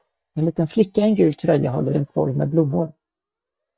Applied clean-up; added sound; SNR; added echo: neural mask model DeepFilterNet 3.